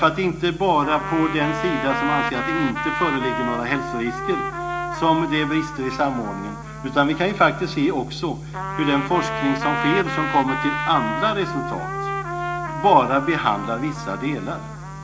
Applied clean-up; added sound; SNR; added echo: none; Trumpet; 6 dB; reverberation time 0.4 s.